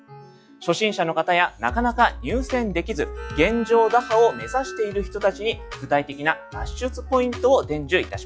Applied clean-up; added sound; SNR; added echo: classical method log-MMSE.